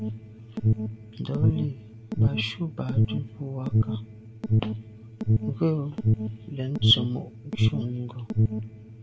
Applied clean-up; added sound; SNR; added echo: none; Alarm; -5 dB; none.